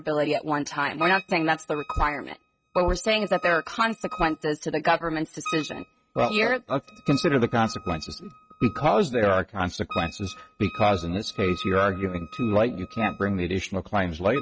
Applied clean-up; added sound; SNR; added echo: neural mask model RNNoise.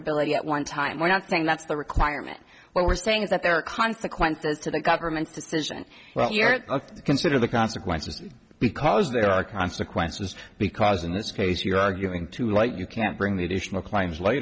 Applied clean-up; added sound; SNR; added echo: none; none; none; none.